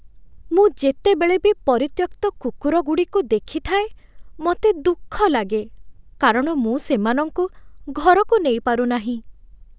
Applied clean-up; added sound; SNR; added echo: none; none; none; none.